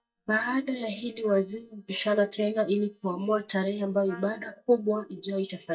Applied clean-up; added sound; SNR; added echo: neural mask model DeepFilterNet 3.